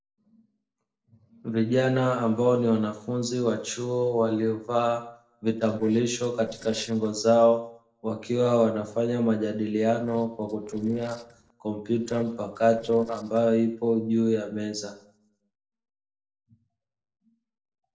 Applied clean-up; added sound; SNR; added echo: neural separator model SepFormer DNS4.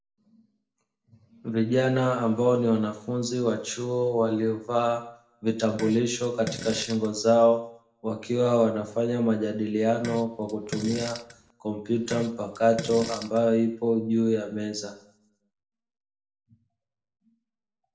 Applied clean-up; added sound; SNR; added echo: none; Fart; 12 dB; reverberation time 0.5 s.